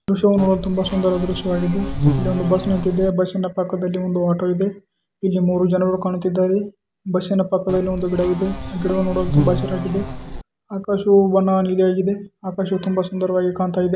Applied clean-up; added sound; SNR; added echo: none; Insect; 4 dB; none.